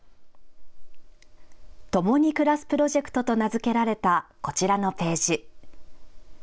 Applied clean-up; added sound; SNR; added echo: none; none; none; none.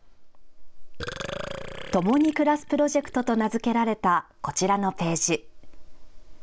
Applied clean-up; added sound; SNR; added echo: none; Burping, eructation; 13 dB; none.